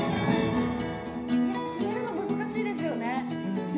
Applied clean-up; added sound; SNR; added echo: none; Acoustic guitar; -1 dB; reverberation time 0.5 s.